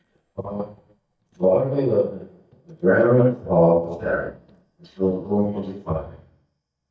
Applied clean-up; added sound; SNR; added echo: neural mask model DeepFilterNet 3.